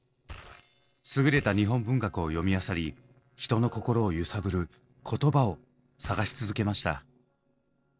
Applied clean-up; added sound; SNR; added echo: neural separator model SepFormer DNS4.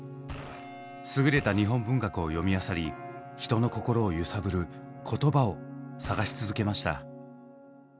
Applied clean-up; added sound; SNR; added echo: none; Gunshot, gunfire; 15 dB; none.